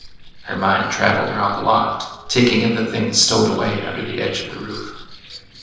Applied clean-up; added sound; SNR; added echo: neural separator model SepFormer DNS4.